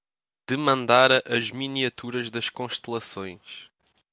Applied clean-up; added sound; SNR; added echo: none; none; none; none.